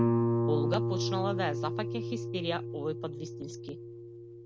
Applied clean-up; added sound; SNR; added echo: none; Guitar; -4 dB; none.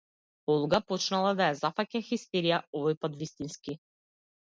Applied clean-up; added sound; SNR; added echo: none; none; none; none.